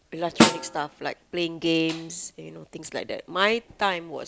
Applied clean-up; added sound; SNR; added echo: none; Snare drum; -3 dB; none.